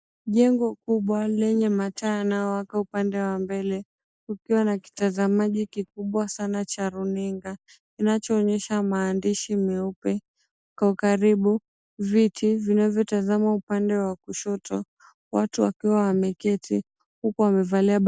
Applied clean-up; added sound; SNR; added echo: neural mask model Resemble Enhance denoiser.